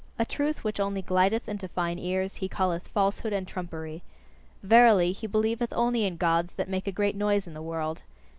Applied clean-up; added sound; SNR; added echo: none; none; none; none.